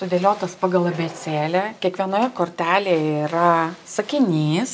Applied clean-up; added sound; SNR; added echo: none; none; none; none.